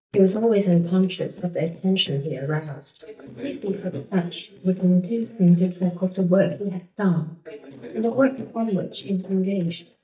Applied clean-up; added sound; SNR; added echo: neural mask model DeepFilterNet 3.